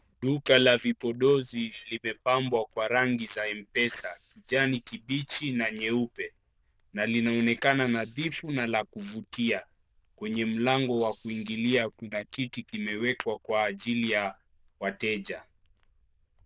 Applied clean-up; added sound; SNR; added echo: neural diffusion model UNIVERSE++.